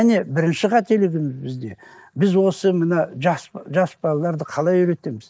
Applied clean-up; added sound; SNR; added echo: neural mask model Resemble Enhance denoiser.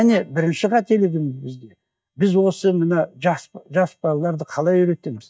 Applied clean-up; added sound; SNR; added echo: neural mask model DeepFilterNet 3.